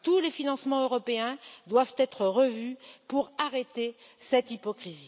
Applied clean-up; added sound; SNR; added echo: none; none; none; none.